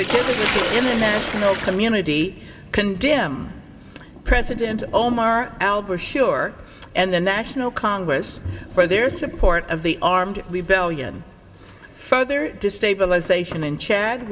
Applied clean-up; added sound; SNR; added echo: none; Sink (filling or washing); 11 dB; reverberation time 1.3 s.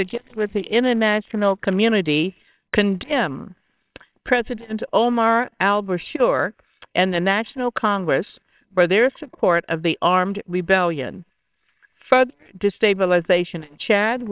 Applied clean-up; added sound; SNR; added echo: neural separator model SepFormer WHAMR!.